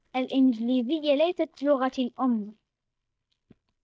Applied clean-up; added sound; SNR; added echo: neural mask model DeepFilterNet 3.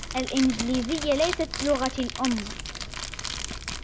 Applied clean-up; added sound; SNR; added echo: none; Crumpling, crinkling; 6 dB; none.